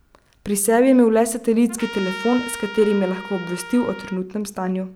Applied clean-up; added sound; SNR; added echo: none; Trumpet; 14 dB; none.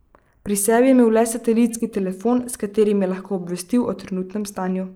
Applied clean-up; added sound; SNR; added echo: neural mask model Resemble Enhance denoiser.